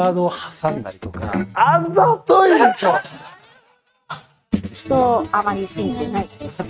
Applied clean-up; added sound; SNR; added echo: neural mask model RNNoise.